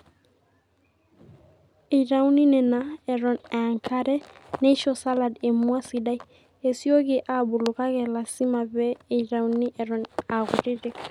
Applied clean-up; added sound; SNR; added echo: none; none; none; none.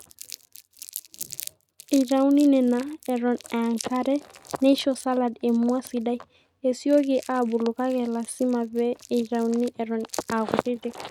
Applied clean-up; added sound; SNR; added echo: neural mask model RNNoise.